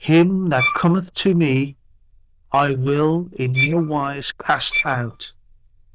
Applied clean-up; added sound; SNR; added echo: neural diffusion model UNIVERSE++.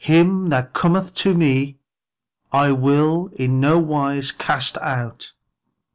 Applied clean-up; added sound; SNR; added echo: none; none; none; none.